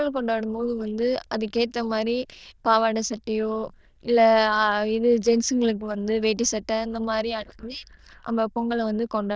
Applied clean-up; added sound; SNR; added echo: neural diffusion model UNIVERSE++.